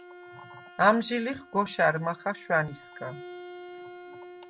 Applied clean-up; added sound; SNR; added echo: none; Bowed string instrument; 17 dB; none.